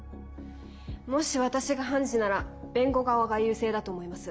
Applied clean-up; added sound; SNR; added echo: none; none; none; none.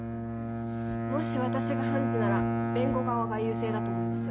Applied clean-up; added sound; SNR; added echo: none; Bowed string instrument; -4 dB; none.